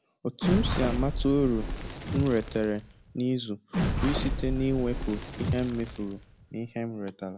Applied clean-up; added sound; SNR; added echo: none; Crackle; 2 dB; none.